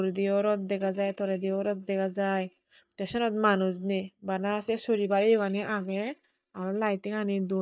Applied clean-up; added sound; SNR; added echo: neural mask model DeepFilterNet 3.